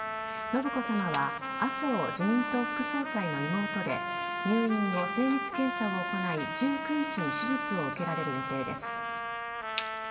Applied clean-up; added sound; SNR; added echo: none; Trumpet; 2 dB; reverberation time 2.3 s.